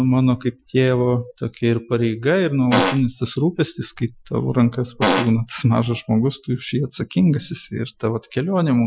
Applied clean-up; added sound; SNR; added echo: classical method Wiener filter.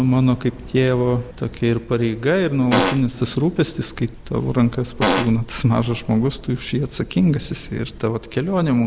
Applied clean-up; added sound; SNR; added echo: none; Fart; 0 dB; none.